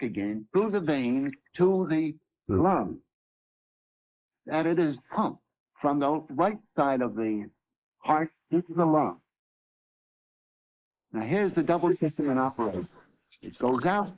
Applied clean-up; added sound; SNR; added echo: neural mask model Resemble Enhance denoiser.